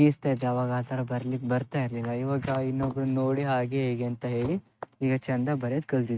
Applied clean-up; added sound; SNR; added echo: neural mask model RNNoise.